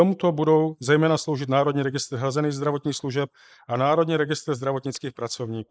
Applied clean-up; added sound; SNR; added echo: neural mask model Resemble Enhance denoiser.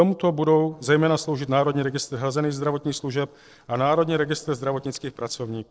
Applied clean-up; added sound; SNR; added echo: neural separator model SepFormer DNS4.